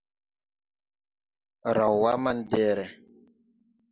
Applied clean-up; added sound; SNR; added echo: none; none; none; none.